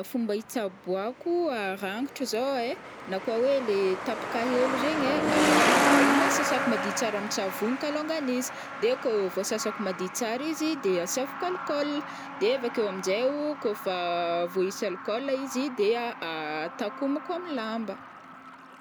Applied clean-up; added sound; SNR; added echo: none; Truck; 2 dB; none.